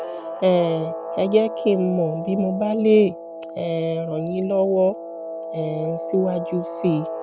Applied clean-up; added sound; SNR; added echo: none; Guitar; 9 dB; none.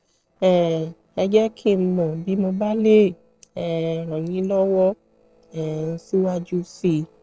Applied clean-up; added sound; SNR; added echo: neural separator model SepFormer DNS4.